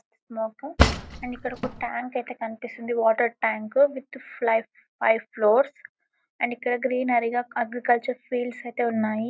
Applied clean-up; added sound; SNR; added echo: none; Cutlery, silverware / Drawer open or close; -1 dB; none.